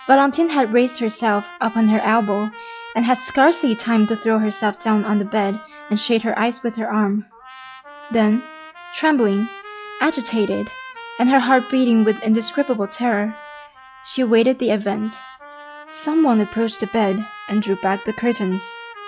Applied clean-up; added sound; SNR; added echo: classical method log-MMSE.